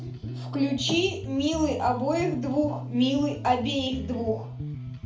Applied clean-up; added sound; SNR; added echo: none; Bass guitar; 9 dB; reverberation time 0.4 s.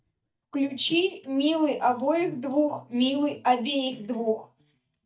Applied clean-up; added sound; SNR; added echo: neural mask model DeepFilterNet 3.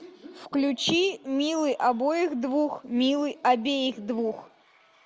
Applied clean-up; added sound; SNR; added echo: none; none; none; none.